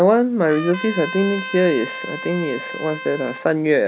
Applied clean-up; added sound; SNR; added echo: none; Trumpet; 12 dB; none.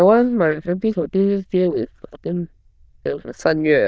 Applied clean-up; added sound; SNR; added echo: neural diffusion model UNIVERSE++.